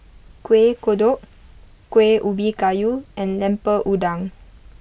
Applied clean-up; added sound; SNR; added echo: none; none; none; none.